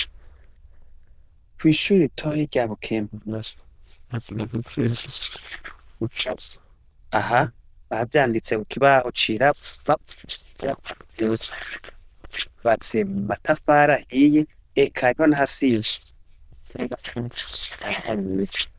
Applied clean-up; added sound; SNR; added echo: neural diffusion model UNIVERSE++.